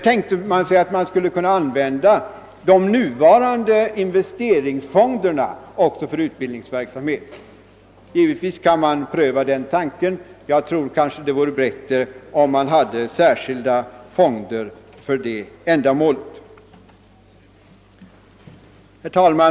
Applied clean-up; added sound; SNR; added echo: none; none; none; none.